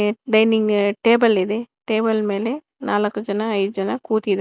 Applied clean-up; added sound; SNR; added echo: none; none; none; none.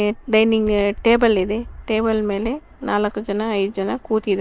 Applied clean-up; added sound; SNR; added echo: none; Fixed-wing aircraft, airplane; 18 dB; none.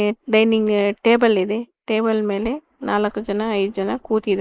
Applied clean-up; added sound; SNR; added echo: neural mask model Resemble Enhance denoiser.